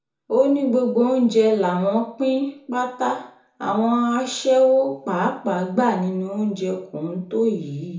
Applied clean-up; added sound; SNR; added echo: none; none; none; reverberation time 0.6 s.